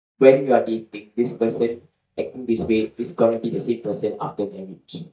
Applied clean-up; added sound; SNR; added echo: neural mask model DeepFilterNet 3.